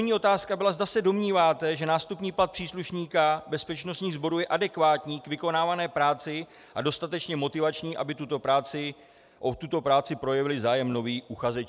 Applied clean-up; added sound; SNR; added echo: none; none; none; none.